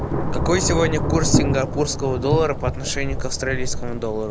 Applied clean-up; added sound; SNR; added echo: none; Thunder / Rain; -1 dB; none.